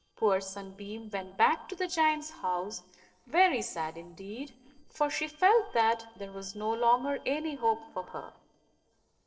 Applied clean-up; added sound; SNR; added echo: neural separator model SepFormer DNS4.